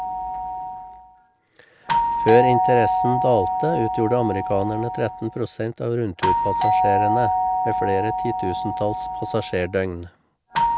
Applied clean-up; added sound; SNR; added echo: none; Doorbell; -1 dB; none.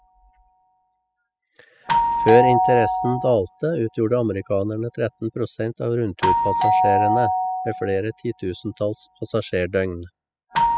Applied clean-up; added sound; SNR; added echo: classical method spectral subtraction.